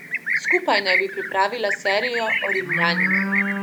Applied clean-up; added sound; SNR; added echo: none; Livestock, farm animals, working animals; -1 dB; none.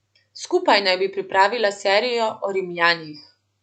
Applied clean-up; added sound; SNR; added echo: none; none; none; none.